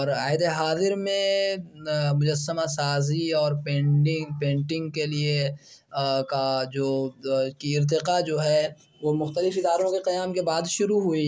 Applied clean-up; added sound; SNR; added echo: none; none; none; none.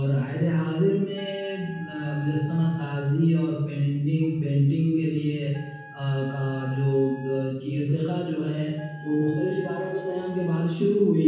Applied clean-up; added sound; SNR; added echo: none; Wind instrument, woodwind instrument; 19 dB; reverberation time 1.2 s.